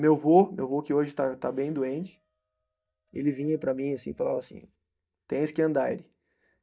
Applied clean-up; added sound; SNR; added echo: neural mask model DeepFilterNet 3.